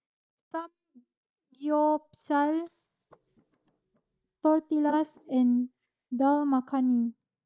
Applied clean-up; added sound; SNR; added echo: neural mask model DeepFilterNet 3.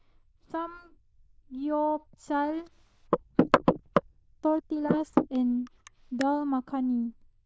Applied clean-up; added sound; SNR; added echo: neural diffusion model UNIVERSE++.